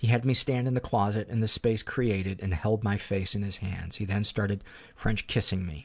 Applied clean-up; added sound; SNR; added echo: none; none; none; none.